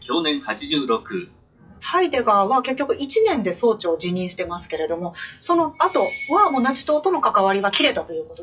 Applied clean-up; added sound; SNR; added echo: classical method WPE with log-MMSE.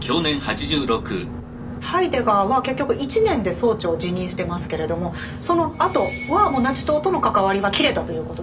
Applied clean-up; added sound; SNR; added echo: none; Boat, Water vehicle; 10 dB; reverberation time 0.2 s.